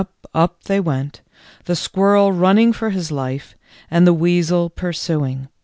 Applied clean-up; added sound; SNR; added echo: none; none; none; none.